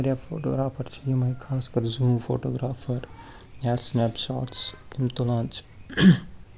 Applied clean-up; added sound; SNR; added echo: none; none; none; none.